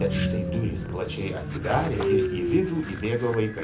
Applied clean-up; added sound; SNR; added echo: none; Train; 1 dB; reverberation time 0.3 s.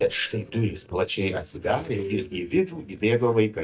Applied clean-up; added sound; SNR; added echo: neural mask model DeepFilterNet 3.